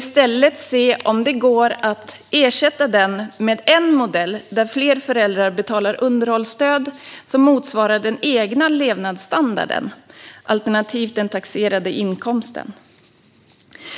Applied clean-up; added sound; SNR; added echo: none; none; none; none.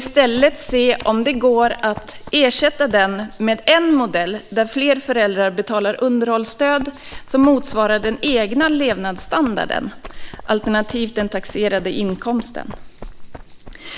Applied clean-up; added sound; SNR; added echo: none; Run; 15 dB; none.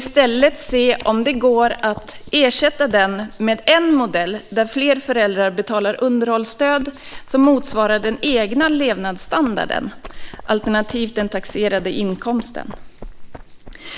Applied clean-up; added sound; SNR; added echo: neural mask model Resemble Enhance denoiser.